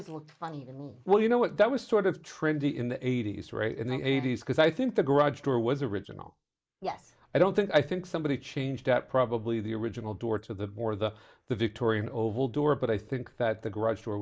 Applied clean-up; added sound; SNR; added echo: neural mask model Resemble Enhance denoiser.